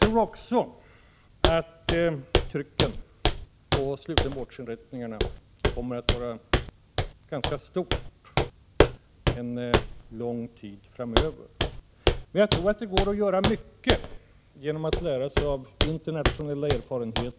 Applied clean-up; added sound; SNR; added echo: none; Walk, footsteps; -1 dB; none.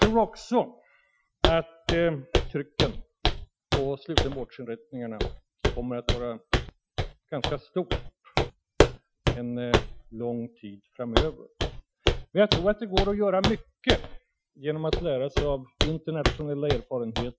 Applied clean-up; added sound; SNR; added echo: classical method Wiener filter.